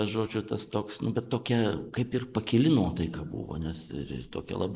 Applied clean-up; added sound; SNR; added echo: neural mask model Resemble Enhance denoiser.